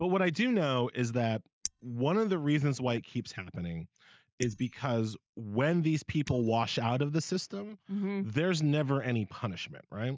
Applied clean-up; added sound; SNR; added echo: neural mask model DeepFilterNet 3.